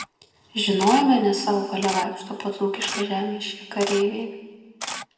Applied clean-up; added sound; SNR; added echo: none; Camera; 12 dB; reverberation time 1.2 s.